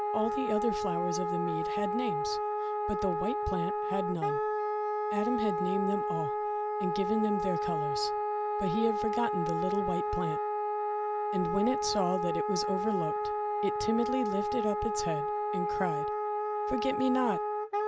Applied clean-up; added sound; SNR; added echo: none; Wind instrument, woodwind instrument; -2 dB; none.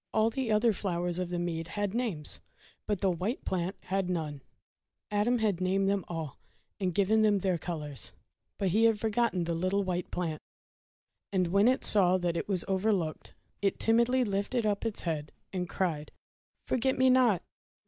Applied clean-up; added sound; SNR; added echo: none; none; none; none.